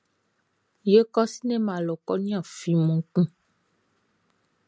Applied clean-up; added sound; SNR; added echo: none; none; none; none.